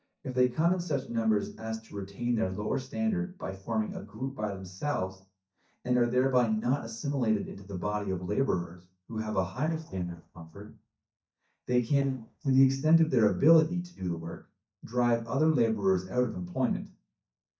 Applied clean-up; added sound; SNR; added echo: neural mask model DeepFilterNet 3.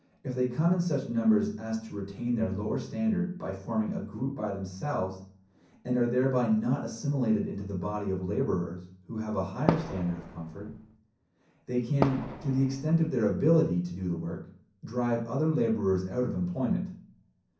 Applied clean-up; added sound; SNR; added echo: none; Fireworks; 5 dB; reverberation time 0.6 s.